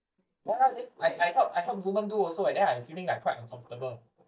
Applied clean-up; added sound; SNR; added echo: neural mask model DeepFilterNet 3.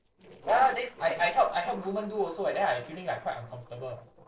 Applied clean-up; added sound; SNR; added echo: neural separator model SepFormer DNS4.